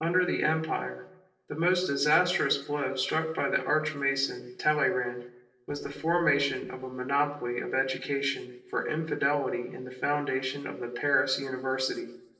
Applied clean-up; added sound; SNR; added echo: neural separator model SepFormer DNS4.